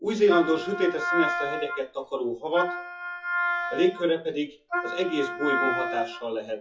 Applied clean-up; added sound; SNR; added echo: classical method WPE with log-MMSE.